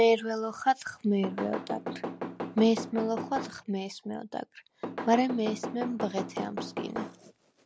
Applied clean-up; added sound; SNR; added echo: none; Knock / Wood; 7 dB; none.